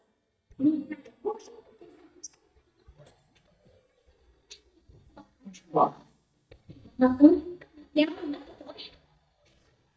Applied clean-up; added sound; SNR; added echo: neural mask model DeepFilterNet 3.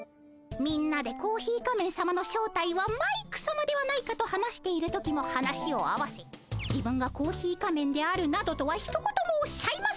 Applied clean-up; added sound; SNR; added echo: none; none; none; none.